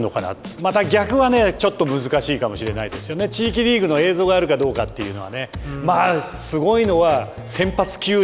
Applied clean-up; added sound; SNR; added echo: none; none; none; none.